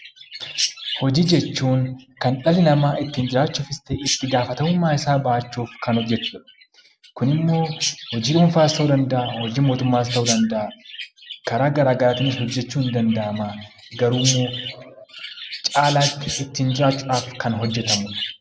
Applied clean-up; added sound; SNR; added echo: none; Chirp, tweet; 11 dB; none.